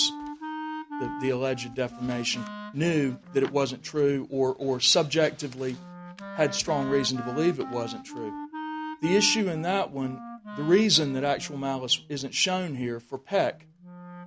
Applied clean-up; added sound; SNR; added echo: none; Wind instrument, woodwind instrument; 12 dB; none.